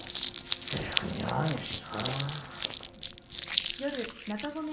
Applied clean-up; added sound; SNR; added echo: none; Crumpling, crinkling; -3 dB; reverberation time 0.9 s.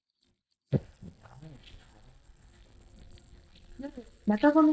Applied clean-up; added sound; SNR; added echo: neural mask model DeepFilterNet 3.